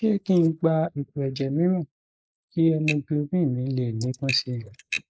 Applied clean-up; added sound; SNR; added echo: neural mask model Resemble Enhance denoiser.